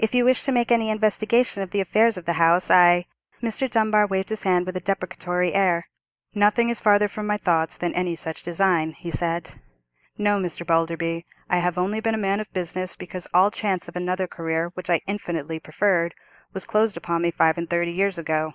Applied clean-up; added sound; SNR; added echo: neural mask model Resemble Enhance denoiser.